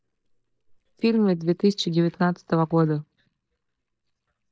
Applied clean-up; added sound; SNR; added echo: neural mask model DeepFilterNet 3.